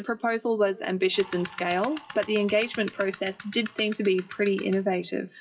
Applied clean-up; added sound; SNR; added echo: classical method WPE with log-MMSE.